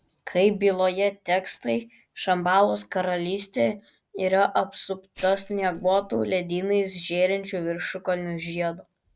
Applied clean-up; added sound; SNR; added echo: neural mask model Resemble Enhance denoiser.